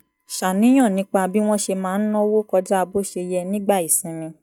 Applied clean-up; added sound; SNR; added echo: neural mask model DeepFilterNet 3.